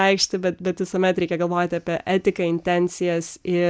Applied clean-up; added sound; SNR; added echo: none; none; none; none.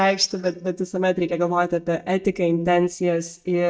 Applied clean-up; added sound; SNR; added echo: neural mask model DeepFilterNet 3.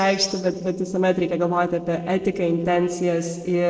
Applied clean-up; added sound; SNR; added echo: neural separator model SepFormer DNS4.